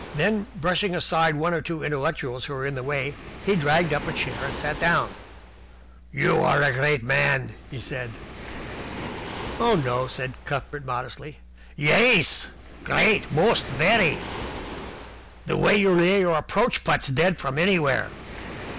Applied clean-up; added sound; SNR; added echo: none; Waves, surf; 14 dB; none.